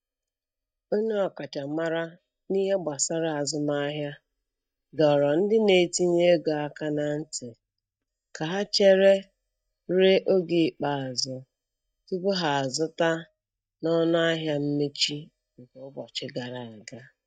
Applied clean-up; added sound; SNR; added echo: neural mask model DeepFilterNet 3.